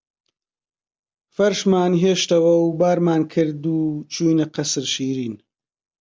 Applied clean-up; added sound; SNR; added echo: none; none; none; none.